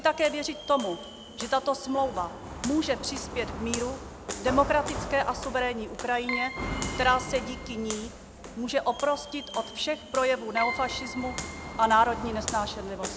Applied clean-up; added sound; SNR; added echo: none; Keyboard (musical) + Walk, footsteps; 8 dB; none.